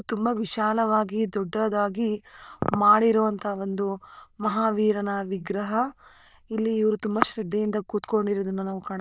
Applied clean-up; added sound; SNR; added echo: neural diffusion model UNIVERSE++.